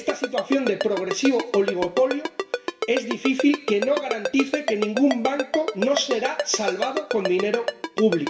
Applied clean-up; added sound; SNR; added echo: none; Ringtone; 5 dB; reverberation time 0.7 s.